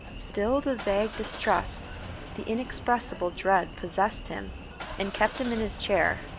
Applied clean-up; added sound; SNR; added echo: none; Engine starting / Car; 10 dB; none.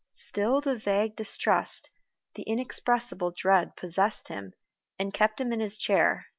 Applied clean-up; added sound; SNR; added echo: none; none; none; none.